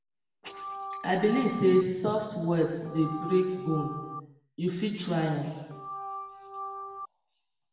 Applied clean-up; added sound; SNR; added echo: none; Organ; 9 dB; reverberation time 1.2 s.